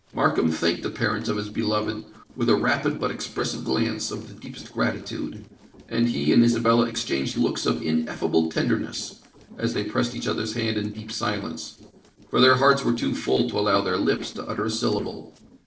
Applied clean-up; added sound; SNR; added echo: neural separator model SepFormer DNS4.